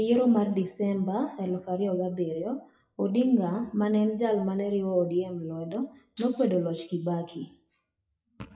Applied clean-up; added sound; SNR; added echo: classical method WPE with log-MMSE.